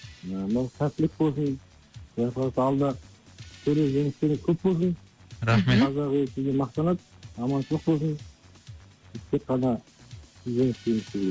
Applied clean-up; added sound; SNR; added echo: none; none; none; none.